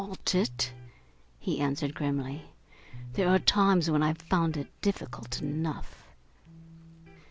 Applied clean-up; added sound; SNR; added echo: none; Electric guitar; 18 dB; none.